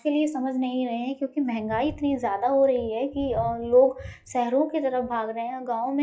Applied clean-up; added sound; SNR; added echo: classical method log-MMSE.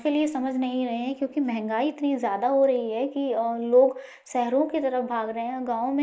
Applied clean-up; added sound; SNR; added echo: neural mask model Resemble Enhance denoiser.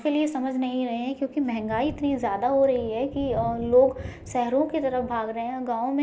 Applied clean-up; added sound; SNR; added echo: none; Thunder; 17 dB; none.